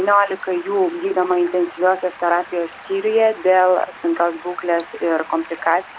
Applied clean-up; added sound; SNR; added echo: none; Stream; 19 dB; none.